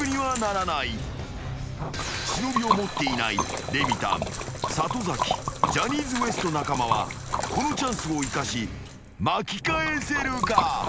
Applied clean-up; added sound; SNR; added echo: none; Liquid; 3 dB; none.